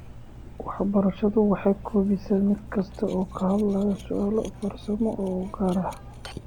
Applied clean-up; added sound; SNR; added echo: none; Cutlery, silverware; 15 dB; none.